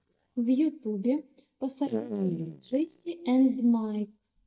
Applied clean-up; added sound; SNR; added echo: neural mask model DeepFilterNet 3.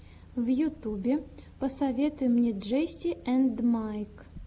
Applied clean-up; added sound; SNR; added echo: none; none; none; none.